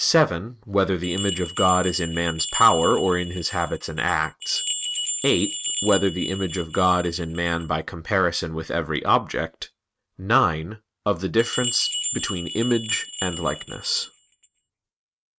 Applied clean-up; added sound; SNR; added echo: neural mask model RNNoise.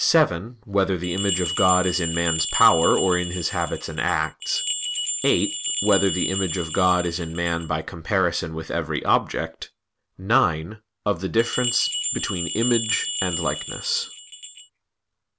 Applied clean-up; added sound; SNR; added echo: none; Bell; 4 dB; none.